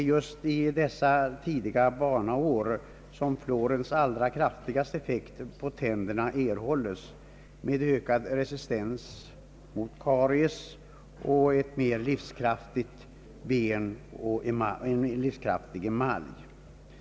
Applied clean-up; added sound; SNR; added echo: none; none; none; none.